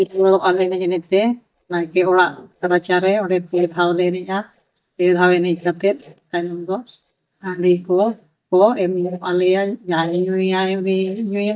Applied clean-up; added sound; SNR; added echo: neural mask model DeepFilterNet 3.